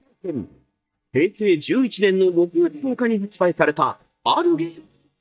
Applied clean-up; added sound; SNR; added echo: neural mask model DeepFilterNet 3.